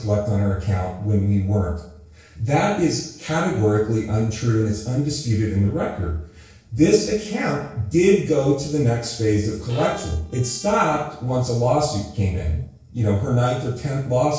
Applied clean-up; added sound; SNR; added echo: neural separator model SepFormer DNS4.